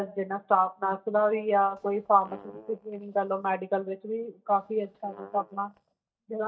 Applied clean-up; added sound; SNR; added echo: neural mask model DeepFilterNet 3.